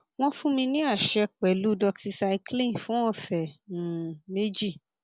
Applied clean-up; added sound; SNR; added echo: none; none; none; none.